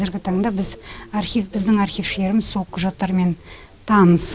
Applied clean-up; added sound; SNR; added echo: none; none; none; none.